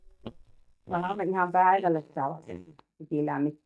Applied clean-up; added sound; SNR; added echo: neural mask model DeepFilterNet 3.